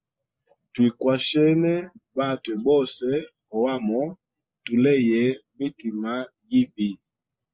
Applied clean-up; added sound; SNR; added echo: none; none; none; none.